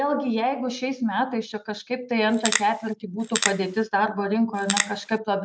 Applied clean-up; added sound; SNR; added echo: none; Crackle; 3 dB; none.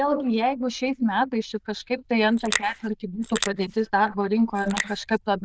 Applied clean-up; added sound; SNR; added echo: neural diffusion model UNIVERSE++.